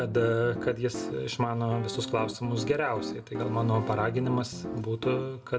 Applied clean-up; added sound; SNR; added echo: none; Piano; 8 dB; reverberation time 1.2 s.